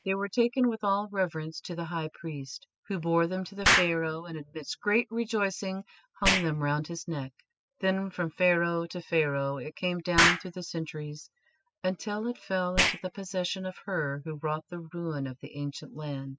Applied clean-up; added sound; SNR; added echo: classical method spectral subtraction.